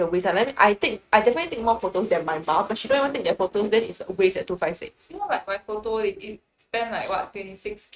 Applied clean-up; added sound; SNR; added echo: neural mask model RNNoise.